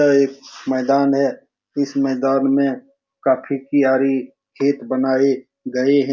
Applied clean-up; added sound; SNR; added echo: none; none; none; none.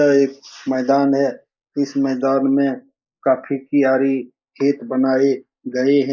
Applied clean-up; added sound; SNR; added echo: neural mask model Resemble Enhance denoiser.